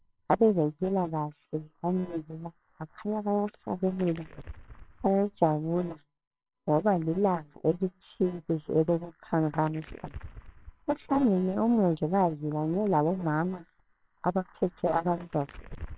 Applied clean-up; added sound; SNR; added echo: neural separator model SepFormer WHAMR!.